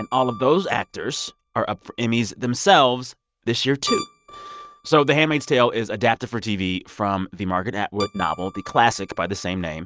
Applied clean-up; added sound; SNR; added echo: neural mask model RNNoise.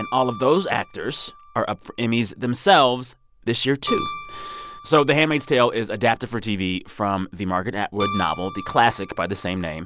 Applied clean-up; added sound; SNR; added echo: none; Keyboard (musical); 14 dB; none.